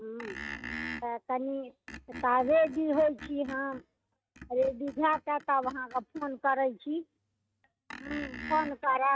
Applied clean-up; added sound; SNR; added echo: neural mask model RNNoise.